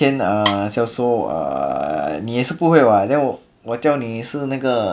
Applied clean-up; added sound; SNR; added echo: none; Wood; 10 dB; none.